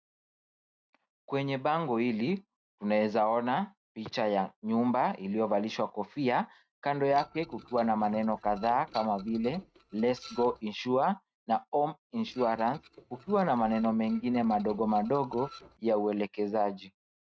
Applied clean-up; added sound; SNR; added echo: neural mask model RNNoise.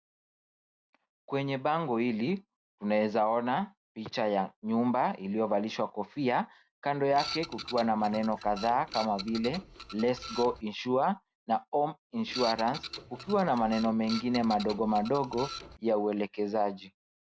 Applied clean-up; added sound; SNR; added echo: none; Printer; 12 dB; none.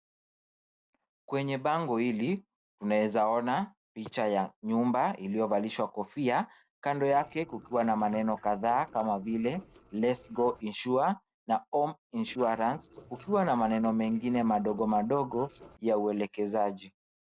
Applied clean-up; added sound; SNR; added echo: neural separator model SepFormer DNS4.